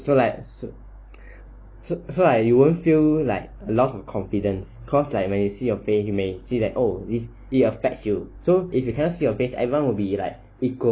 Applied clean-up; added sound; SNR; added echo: none; none; none; none.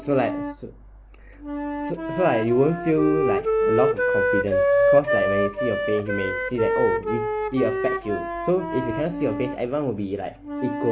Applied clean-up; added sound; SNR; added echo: none; Wind instrument, woodwind instrument; -1 dB; none.